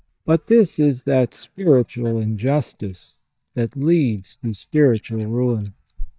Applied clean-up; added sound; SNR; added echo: neural mask model DeepFilterNet 3.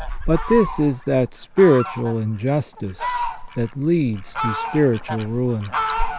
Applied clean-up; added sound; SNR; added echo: none; Fowl; 6 dB; none.